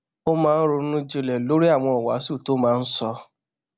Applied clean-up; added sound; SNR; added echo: none; none; none; none.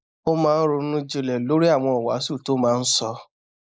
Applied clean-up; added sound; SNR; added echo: neural mask model Resemble Enhance denoiser.